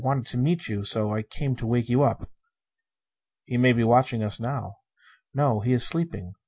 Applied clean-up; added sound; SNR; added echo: none; none; none; none.